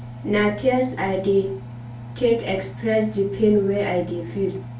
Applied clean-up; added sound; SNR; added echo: none; Engine; 12 dB; reverberation time 0.3 s.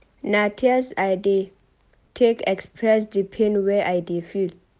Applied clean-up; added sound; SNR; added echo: none; none; none; none.